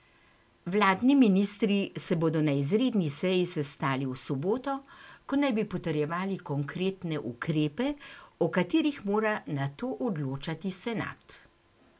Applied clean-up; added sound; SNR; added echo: none; none; none; none.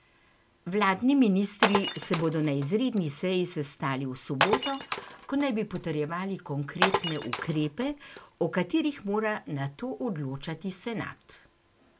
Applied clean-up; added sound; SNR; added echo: none; Glass; 4 dB; none.